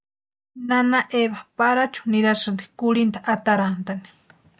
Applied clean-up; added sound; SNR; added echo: none; none; none; none.